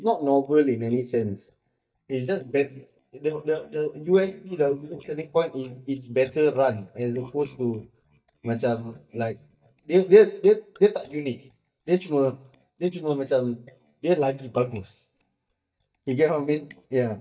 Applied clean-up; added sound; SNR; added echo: neural mask model DeepFilterNet 3.